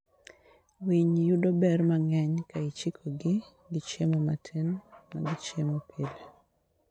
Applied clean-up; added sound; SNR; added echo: none; none; none; none.